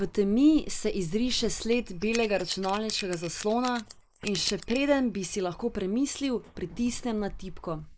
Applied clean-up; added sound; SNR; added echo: neural mask model Resemble Enhance denoiser.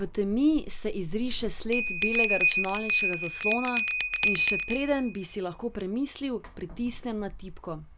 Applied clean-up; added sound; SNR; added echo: none; Bell; 0 dB; none.